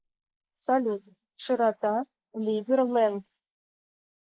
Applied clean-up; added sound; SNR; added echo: neural mask model Resemble Enhance denoiser.